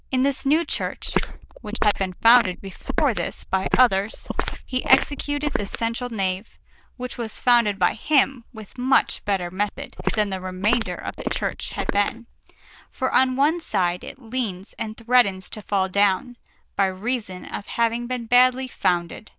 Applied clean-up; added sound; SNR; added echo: neural diffusion model UNIVERSE++.